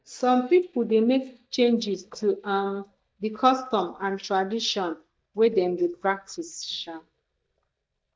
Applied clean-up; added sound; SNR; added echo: neural mask model DeepFilterNet 3.